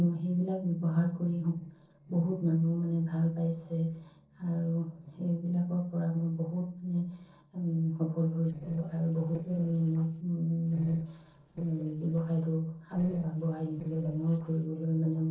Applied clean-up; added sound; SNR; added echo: neural separator model SepFormer DNS4.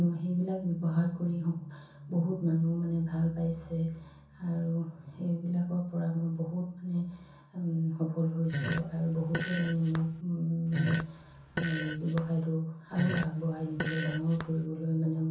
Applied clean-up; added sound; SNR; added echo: none; Fart; 6 dB; reverberation time 0.6 s.